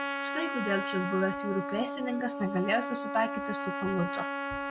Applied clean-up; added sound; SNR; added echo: none; Trumpet; 3 dB; none.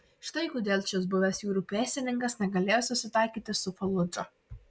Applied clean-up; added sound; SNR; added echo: none; none; none; none.